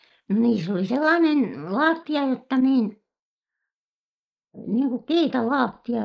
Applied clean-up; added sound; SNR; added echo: neural mask model Resemble Enhance denoiser.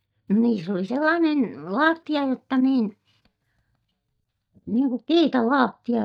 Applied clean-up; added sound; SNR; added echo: neural mask model DeepFilterNet 3.